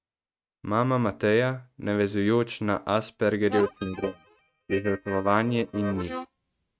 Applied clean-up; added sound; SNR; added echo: neural mask model RNNoise.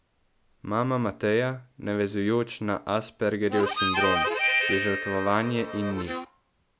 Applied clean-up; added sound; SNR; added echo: none; Harmonica; 0 dB; none.